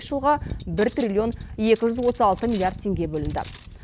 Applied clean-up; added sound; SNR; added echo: none; Cutlery, silverware; 12 dB; none.